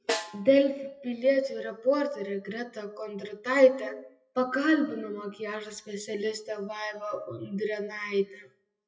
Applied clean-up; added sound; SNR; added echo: classical method WPE with log-MMSE.